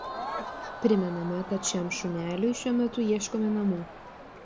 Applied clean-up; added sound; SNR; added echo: none; Crowd; 11 dB; none.